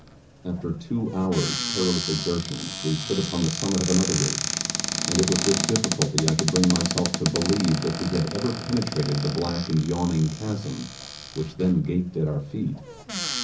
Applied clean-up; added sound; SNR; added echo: none; Cupboard open or close; 4 dB; reverberation time 0.5 s.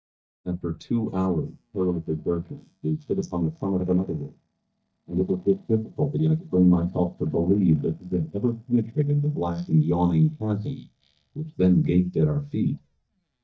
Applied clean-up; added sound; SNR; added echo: neural mask model DeepFilterNet 3.